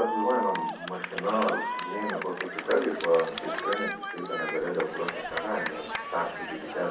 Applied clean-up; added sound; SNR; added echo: none; Cheering; 4 dB; reverberation time 0.6 s.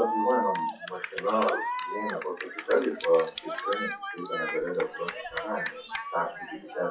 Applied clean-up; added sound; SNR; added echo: classical method WPE with log-MMSE.